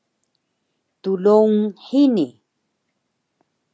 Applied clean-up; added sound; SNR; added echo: none; none; none; none.